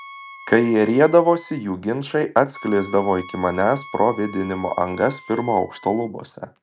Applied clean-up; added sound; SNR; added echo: none; Wind instrument, woodwind instrument; 20 dB; none.